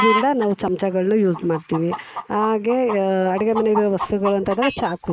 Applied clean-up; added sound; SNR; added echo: neural mask model Resemble Enhance denoiser.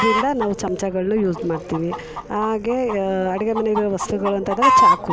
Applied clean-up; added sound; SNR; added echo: none; Chicken, rooster; 1 dB; none.